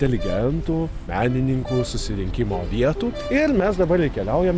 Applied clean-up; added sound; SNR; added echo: none; Plucked string instrument + Brass instrument; 15 dB; none.